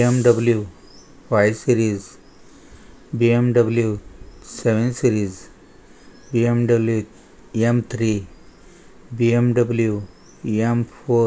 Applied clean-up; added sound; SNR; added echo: none; none; none; none.